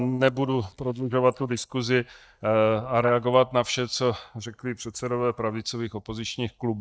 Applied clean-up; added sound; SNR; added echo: neural mask model DeepFilterNet 3.